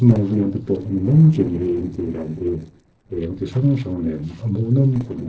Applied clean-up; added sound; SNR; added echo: neural separator model SepFormer DNS4.